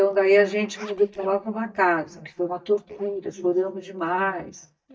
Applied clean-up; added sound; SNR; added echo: neural mask model DeepFilterNet 3.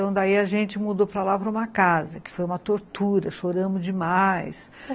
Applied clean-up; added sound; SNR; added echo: none; none; none; none.